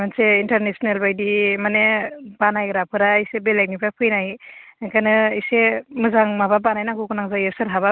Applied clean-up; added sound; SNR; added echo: none; none; none; none.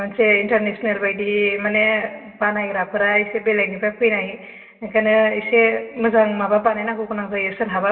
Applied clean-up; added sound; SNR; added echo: none; none; none; reverberation time 1.2 s.